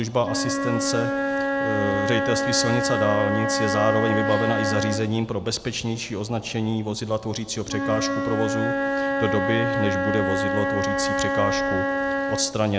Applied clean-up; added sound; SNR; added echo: none; Wind instrument, woodwind instrument; 0 dB; none.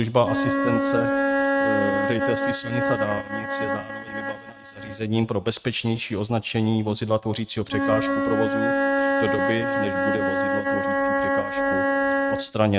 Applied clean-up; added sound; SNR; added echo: neural mask model RNNoise.